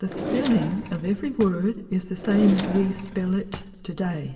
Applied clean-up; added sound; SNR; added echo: none; Drawer open or close; 9 dB; reverberation time 2.3 s.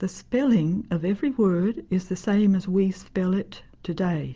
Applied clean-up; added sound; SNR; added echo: none; none; none; none.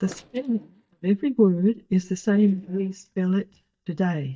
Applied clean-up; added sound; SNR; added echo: neural mask model DeepFilterNet 3.